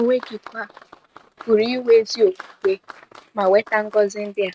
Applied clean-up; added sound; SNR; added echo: neural mask model RNNoise.